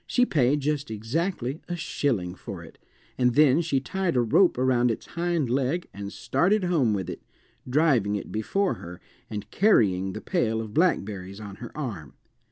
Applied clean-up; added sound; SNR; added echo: none; none; none; none.